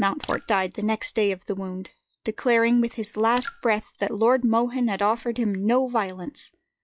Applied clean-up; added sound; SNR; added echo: classical method log-MMSE.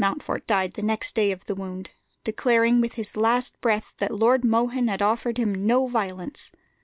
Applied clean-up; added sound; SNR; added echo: none; none; none; none.